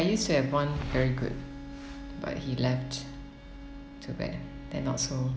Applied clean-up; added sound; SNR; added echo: none; Bowed string instrument; 14 dB; none.